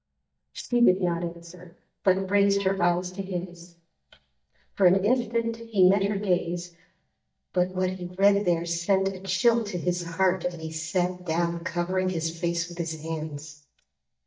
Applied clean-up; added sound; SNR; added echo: neural mask model DeepFilterNet 3.